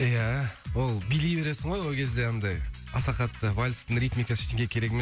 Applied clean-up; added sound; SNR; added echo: none; none; none; none.